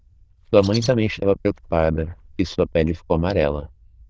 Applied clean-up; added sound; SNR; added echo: neural diffusion model UNIVERSE++.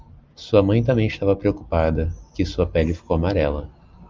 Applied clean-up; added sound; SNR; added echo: none; none; none; none.